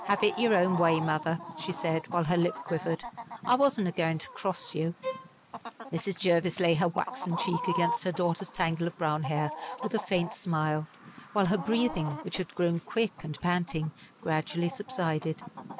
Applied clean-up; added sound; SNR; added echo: none; Chicken, rooster + Bowed string instrument; 10 dB; none.